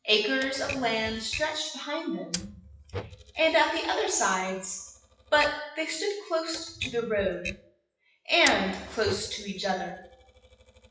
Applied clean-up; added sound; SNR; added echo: classical method WPE with log-MMSE.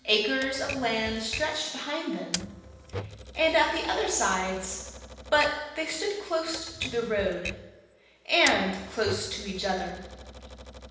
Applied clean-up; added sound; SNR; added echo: none; Typewriter; 12 dB; reverberation time 0.9 s.